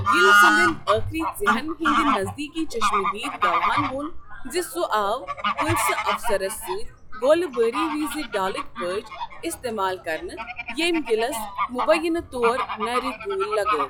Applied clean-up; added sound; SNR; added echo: classical method log-MMSE.